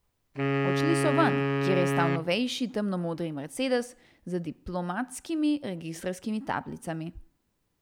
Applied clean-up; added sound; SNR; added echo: none; Wind instrument, woodwind instrument; -2 dB; none.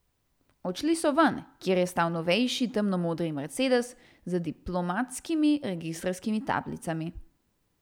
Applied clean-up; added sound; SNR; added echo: none; none; none; none.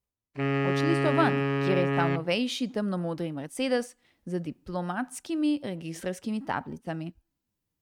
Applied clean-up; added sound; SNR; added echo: neural mask model RNNoise.